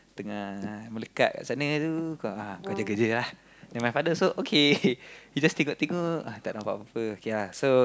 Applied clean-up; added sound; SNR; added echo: none; Brass instrument; 12 dB; none.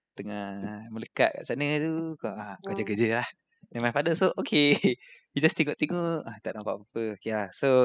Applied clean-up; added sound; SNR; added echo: classical method spectral subtraction.